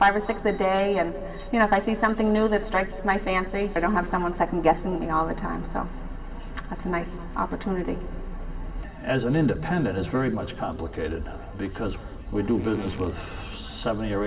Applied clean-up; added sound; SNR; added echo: none; Fart; 18 dB; reverberation time 2.7 s.